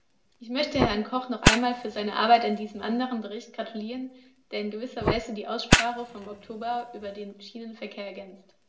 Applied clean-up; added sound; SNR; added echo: none; Fire; 1 dB; reverberation time 0.4 s.